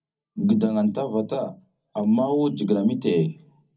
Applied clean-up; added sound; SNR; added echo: none; none; none; reverberation time 0.4 s.